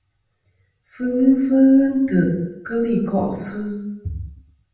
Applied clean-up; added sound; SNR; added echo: none; none; none; reverberation time 0.7 s.